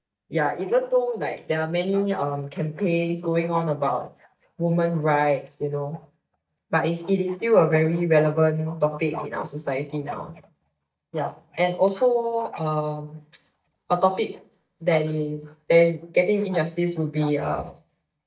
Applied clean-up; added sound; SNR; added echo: neural mask model DeepFilterNet 3.